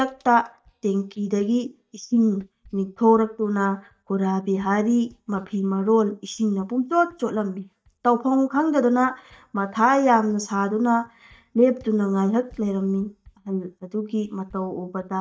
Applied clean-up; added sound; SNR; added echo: neural mask model DeepFilterNet 3.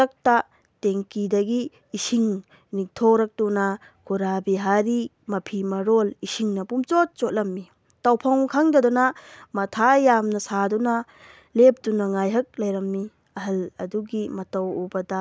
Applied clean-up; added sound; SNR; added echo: none; none; none; none.